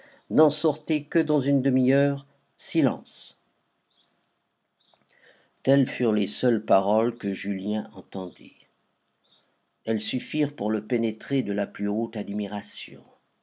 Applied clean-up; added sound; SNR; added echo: none; none; none; none.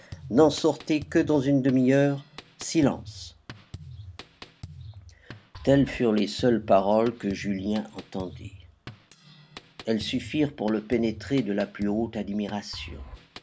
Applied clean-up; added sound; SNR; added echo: none; Drum kit; 17 dB; none.